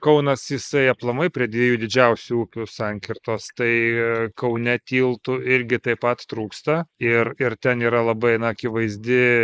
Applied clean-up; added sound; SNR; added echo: neural mask model Resemble Enhance denoiser.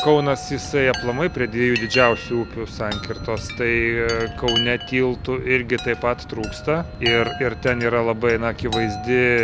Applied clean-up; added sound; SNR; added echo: none; Chime; 10 dB; none.